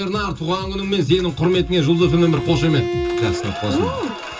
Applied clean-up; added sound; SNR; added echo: none; Bowed string instrument; 7 dB; reverberation time 0.2 s.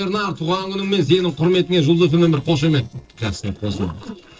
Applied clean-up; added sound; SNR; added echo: neural separator model SepFormer DNS4.